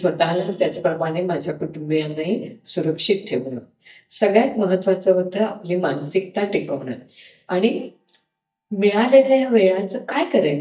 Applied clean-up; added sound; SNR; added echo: neural mask model DeepFilterNet 3.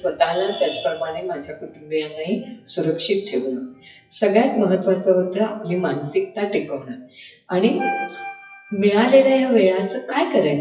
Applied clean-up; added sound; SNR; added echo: classical method WPE with log-MMSE.